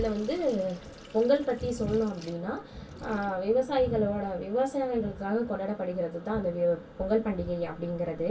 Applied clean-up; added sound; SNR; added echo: none; Sink (filling or washing) / Water tap, faucet; 19 dB; reverberation time 0.1 s.